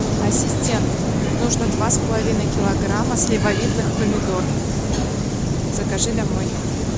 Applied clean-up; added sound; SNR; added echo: none; Thump, thud; 15 dB; none.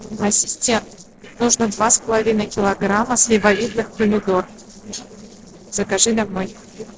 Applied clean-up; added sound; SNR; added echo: neural separator model SepFormer DNS4.